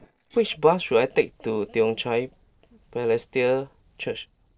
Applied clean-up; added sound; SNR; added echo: neural separator model SepFormer DNS4.